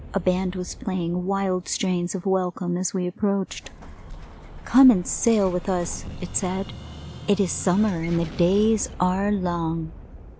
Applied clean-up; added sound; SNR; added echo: none; Explosion; 15 dB; none.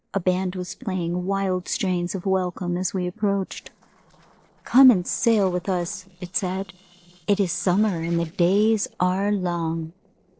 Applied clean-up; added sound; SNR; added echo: neural separator model SepFormer DNS4.